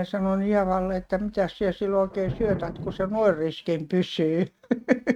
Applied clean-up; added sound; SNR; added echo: neural mask model RNNoise.